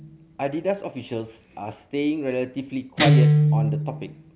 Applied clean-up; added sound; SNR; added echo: none; Guitar; -5 dB; none.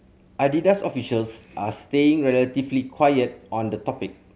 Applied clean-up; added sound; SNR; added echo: none; none; none; none.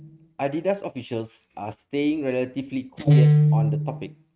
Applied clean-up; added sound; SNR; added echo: neural mask model RNNoise.